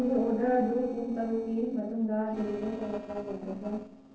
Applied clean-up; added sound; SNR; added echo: neural separator model SepFormer DNS4.